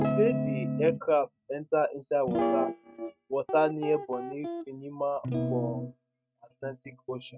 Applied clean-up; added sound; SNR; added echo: neural mask model RNNoise.